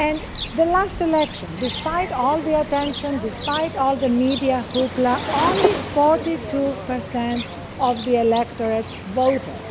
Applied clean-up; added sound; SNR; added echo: none; Cricket; 8 dB; none.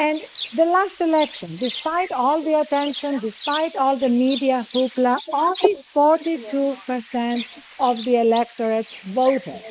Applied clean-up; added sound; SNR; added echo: neural mask model Resemble Enhance denoiser.